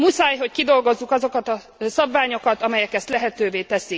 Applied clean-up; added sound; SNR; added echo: none; none; none; none.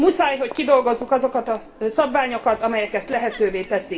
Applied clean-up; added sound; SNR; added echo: none; Crowd; 20 dB; reverberation time 0.3 s.